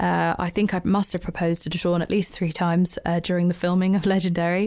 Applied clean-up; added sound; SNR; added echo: none; none; none; none.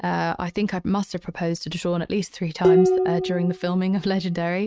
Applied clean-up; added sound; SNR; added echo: neural mask model RNNoise.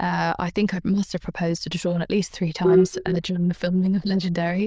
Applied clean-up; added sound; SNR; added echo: neural diffusion model UNIVERSE++.